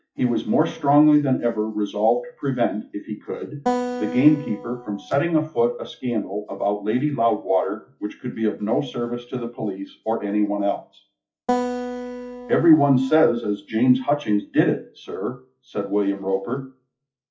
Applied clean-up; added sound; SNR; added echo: classical method WPE with log-MMSE.